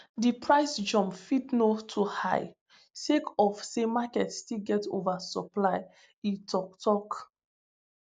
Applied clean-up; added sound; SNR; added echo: none; none; none; none.